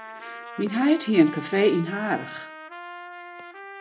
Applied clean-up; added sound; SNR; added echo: none; Trumpet; 14 dB; none.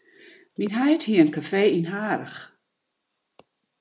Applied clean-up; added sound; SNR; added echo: none; none; none; none.